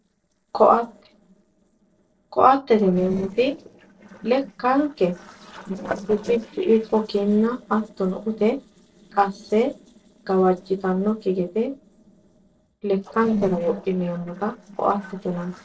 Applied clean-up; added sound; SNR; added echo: neural separator model SepFormer DNS4.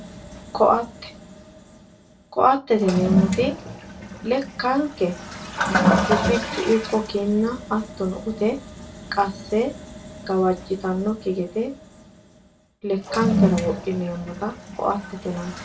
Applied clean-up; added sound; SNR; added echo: none; Toilet flush; 3 dB; reverberation time 0.2 s.